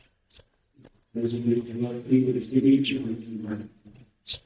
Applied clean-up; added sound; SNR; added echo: neural mask model DeepFilterNet 3.